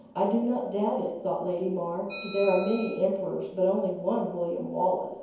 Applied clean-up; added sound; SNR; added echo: none; Bell; 18 dB; reverberation time 0.9 s.